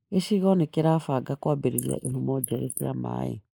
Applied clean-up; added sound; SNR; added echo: neural mask model Resemble Enhance denoiser.